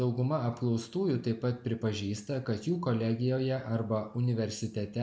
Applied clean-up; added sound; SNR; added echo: none; none; none; none.